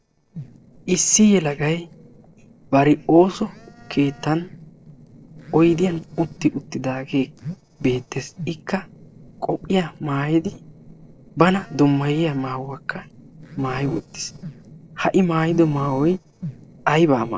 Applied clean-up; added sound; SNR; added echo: neural separator model SepFormer DNS4.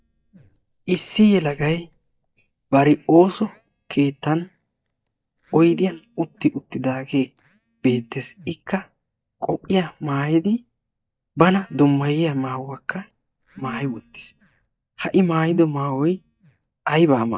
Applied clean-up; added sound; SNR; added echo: neural mask model DeepFilterNet 3.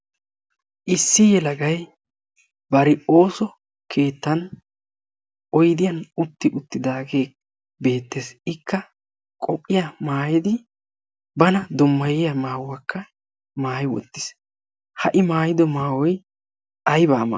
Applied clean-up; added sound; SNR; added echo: none; none; none; none.